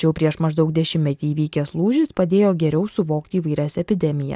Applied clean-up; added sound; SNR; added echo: none; none; none; none.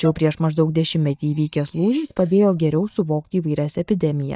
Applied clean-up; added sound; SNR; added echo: neural mask model DeepFilterNet 3.